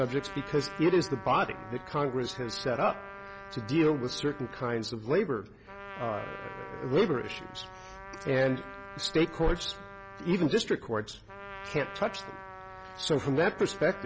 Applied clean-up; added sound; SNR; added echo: none; Trumpet; 14 dB; none.